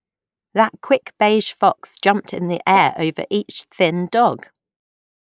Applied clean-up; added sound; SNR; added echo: neural mask model Resemble Enhance denoiser.